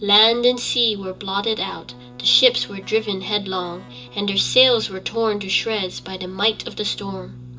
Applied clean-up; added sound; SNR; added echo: none; Keyboard (musical); 20 dB; reverberation time 0.2 s.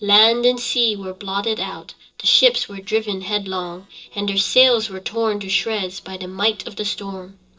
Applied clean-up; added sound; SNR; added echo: neural separator model SepFormer DNS4.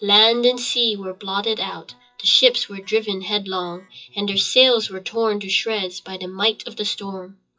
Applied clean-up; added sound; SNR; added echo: classical method WPE with log-MMSE.